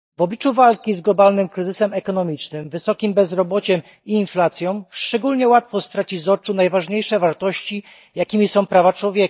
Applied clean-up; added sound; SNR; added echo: neural mask model DeepFilterNet 3.